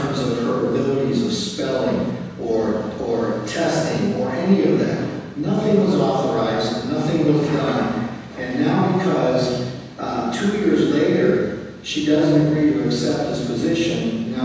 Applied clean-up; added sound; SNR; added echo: none; none; none; reverberation time 1.1 s.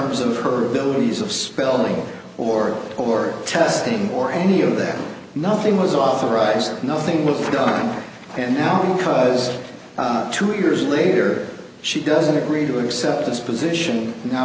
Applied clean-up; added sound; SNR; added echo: none; none; none; none.